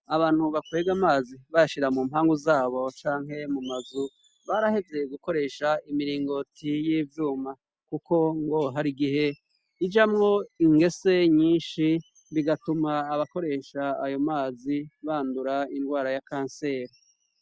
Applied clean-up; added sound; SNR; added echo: none; none; none; none.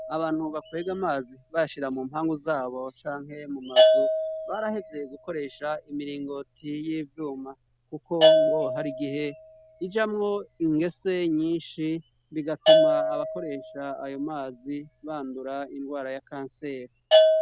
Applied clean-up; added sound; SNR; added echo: none; Bell / Percussion; -4 dB; none.